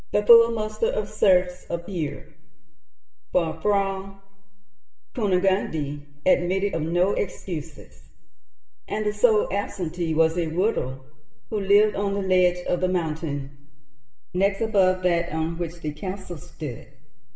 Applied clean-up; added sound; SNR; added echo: none; none; none; reverberation time 0.6 s.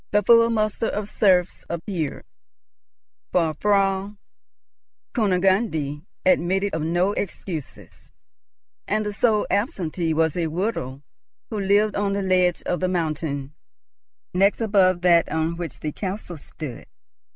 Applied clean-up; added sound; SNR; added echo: none; none; none; none.